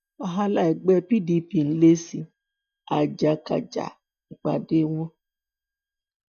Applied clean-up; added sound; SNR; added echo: neural mask model DeepFilterNet 3.